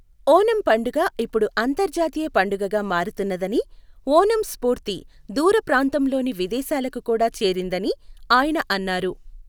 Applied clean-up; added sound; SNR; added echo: none; none; none; none.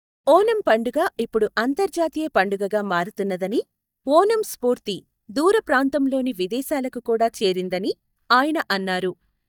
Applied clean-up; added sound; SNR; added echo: neural mask model DeepFilterNet 3.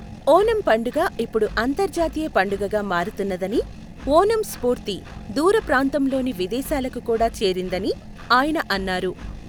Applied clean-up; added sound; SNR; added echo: none; Engine; 16 dB; none.